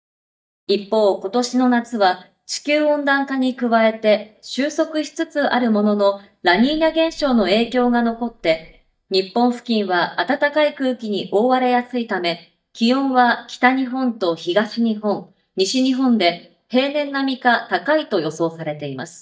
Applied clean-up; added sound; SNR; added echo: neural mask model DeepFilterNet 3.